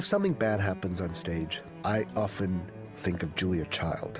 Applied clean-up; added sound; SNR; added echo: none; none; none; none.